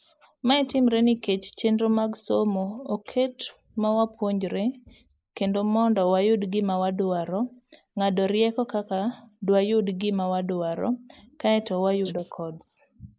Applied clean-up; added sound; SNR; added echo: neural mask model Resemble Enhance denoiser.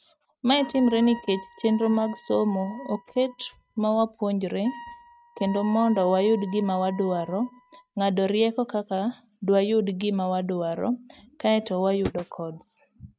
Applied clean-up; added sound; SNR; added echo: neural mask model RNNoise.